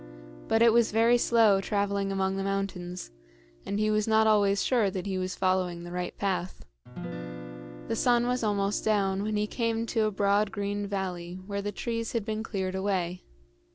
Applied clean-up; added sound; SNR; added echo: none; Guitar; 18 dB; none.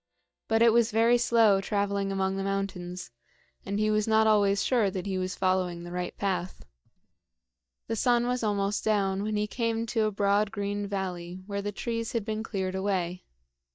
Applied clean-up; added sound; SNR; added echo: neural mask model DeepFilterNet 3.